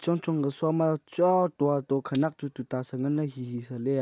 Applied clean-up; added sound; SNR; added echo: none; Glass; 19 dB; none.